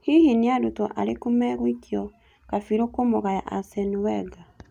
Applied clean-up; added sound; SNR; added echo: none; none; none; none.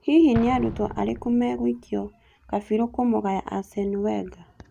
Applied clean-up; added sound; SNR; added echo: none; Explosion; 16 dB; none.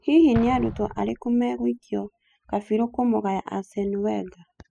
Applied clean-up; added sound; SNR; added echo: classical method spectral subtraction.